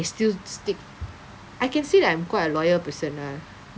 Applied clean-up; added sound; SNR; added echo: none; none; none; none.